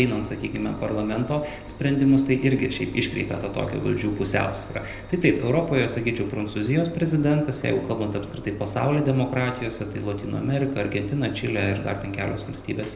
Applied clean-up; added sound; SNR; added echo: none; Engine; 17 dB; reverberation time 0.7 s.